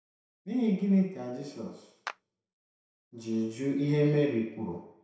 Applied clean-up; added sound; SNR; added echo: none; Clapping; 17 dB; reverberation time 0.7 s.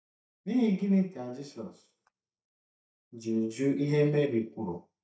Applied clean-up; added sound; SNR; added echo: neural mask model DeepFilterNet 3.